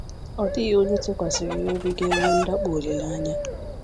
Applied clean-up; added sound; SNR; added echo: none; Chicken, rooster + Bird; 3 dB; none.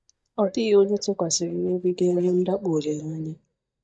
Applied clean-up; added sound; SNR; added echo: neural mask model DeepFilterNet 3.